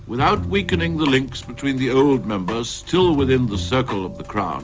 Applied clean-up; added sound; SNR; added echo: none; none; none; none.